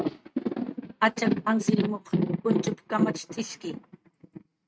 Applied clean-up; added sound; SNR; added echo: neural mask model RNNoise.